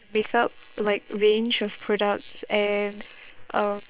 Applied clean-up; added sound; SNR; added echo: neural separator model SepFormer WHAM!.